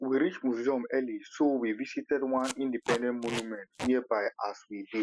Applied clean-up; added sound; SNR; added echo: classical method spectral subtraction.